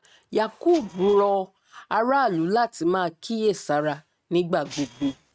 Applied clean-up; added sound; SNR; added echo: neural mask model RNNoise.